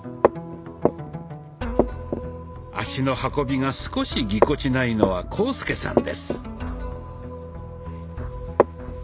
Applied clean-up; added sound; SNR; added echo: none; Walk, footsteps; 1 dB; none.